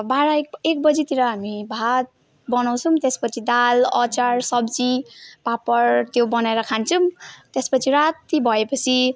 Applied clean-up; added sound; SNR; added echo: none; none; none; none.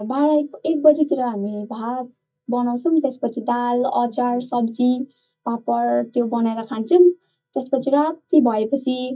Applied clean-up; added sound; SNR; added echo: neural mask model DeepFilterNet 3.